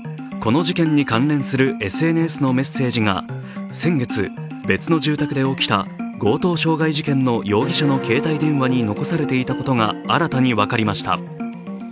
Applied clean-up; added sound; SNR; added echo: none; none; none; none.